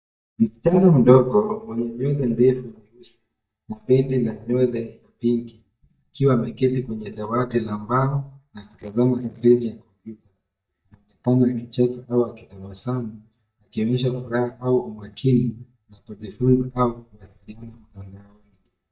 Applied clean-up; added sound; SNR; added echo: neural mask model DeepFilterNet 3.